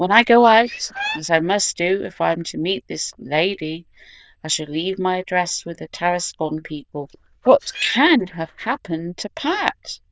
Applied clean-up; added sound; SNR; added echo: neural diffusion model UNIVERSE++.